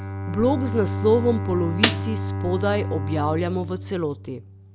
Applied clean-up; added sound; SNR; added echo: none; Bowed string instrument + Snare drum; 3 dB; none.